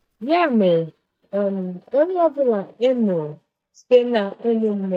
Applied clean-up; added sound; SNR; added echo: neural mask model DeepFilterNet 3.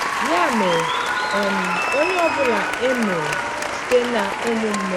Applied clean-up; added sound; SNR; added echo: none; Applause; 0 dB; none.